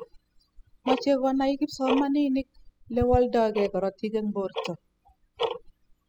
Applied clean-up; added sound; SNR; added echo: classical method spectral subtraction.